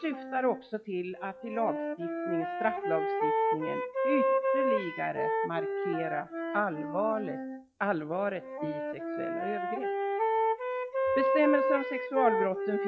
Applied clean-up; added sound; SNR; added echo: classical method log-MMSE.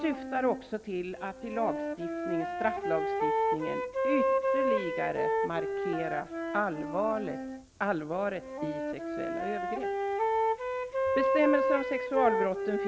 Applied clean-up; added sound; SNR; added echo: none; Wind instrument, woodwind instrument; -2 dB; none.